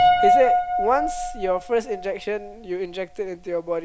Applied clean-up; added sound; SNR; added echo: none; Piano; -2 dB; none.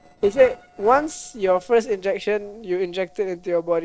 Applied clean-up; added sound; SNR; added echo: neural separator model SepFormer DNS4.